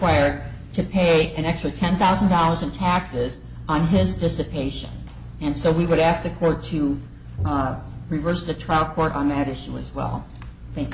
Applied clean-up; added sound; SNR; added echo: none; Bowed string instrument; 14 dB; none.